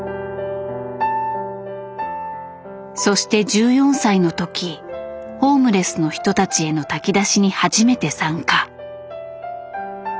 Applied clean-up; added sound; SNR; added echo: none; none; none; none.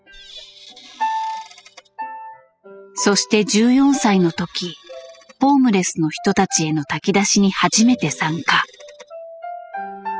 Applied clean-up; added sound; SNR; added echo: classical method spectral subtraction.